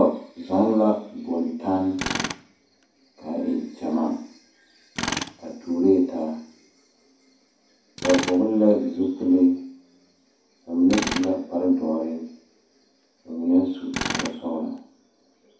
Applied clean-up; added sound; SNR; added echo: none; Tools; 11 dB; reverberation time 0.6 s.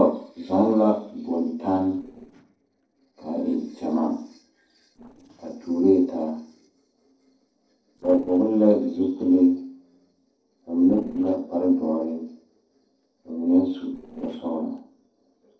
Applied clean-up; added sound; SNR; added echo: neural separator model SepFormer DNS4.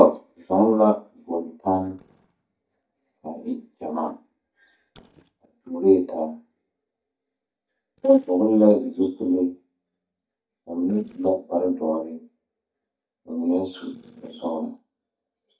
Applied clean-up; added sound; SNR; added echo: neural mask model DeepFilterNet 3.